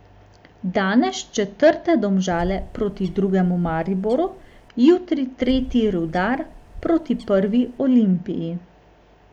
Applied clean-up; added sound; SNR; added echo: none; Bird; 17 dB; none.